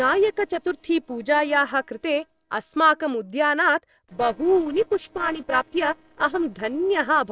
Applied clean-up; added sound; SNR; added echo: neural separator model SepFormer DNS4.